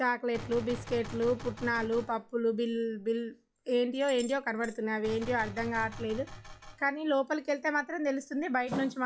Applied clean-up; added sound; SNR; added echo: classical method log-MMSE.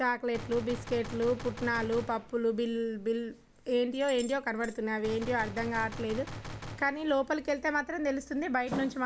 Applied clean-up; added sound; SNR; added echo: none; Gunshot, gunfire; 12 dB; none.